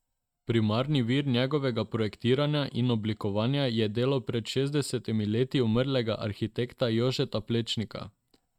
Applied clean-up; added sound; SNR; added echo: neural mask model RNNoise.